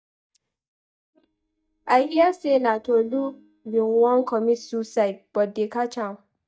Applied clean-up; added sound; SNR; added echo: neural mask model DeepFilterNet 3.